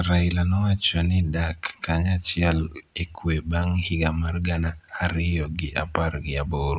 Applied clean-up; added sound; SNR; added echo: none; none; none; none.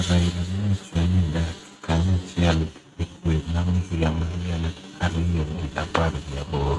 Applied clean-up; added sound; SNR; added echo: neural mask model RNNoise.